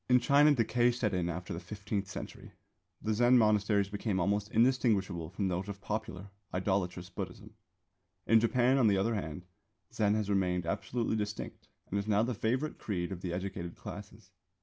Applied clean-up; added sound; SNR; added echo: none; none; none; none.